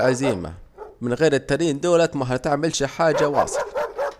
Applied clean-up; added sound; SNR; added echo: none; Bark; 9 dB; none.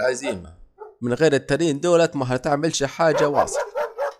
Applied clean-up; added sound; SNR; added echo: classical method log-MMSE.